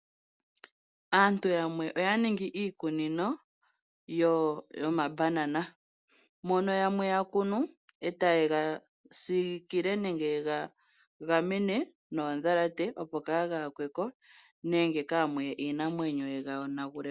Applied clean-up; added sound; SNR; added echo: none; none; none; none.